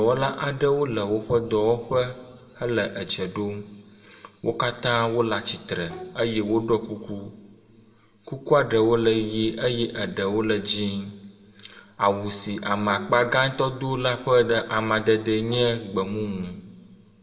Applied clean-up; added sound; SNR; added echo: none; Bowed string instrument; 19 dB; reverberation time 1.1 s.